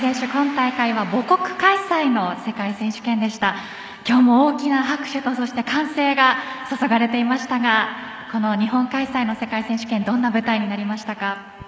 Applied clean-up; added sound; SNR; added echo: none; none; none; none.